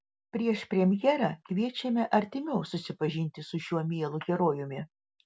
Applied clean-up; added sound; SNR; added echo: none; none; none; none.